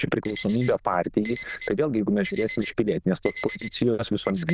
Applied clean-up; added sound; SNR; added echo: neural diffusion model UNIVERSE++.